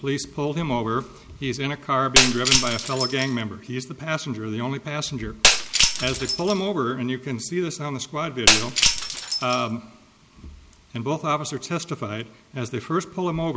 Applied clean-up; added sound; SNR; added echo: none; Shatter; -2 dB; none.